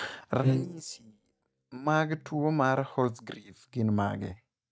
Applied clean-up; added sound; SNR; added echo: neural mask model DeepFilterNet 3.